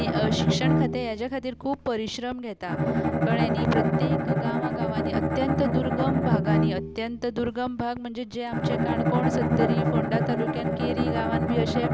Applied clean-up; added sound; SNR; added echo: none; Bowed string instrument; -5 dB; none.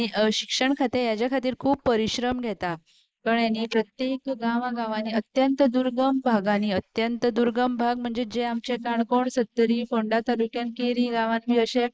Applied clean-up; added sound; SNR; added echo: neural mask model Resemble Enhance denoiser.